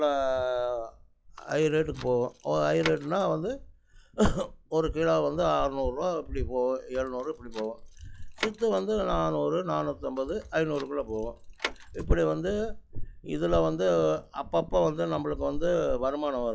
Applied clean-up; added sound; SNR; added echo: classical method log-MMSE.